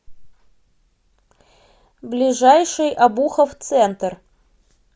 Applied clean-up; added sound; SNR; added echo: none; none; none; none.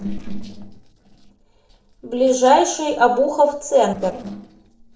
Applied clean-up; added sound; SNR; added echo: neural separator model SepFormer DNS4.